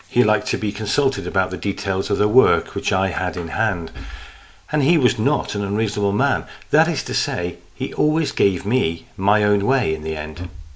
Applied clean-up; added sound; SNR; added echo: none; none; none; none.